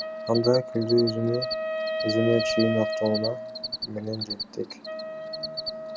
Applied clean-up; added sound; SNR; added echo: none; Wind instrument, woodwind instrument + Cricket; 4 dB; none.